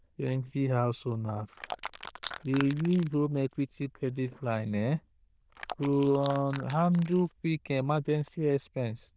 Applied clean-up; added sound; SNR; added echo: neural diffusion model UNIVERSE++.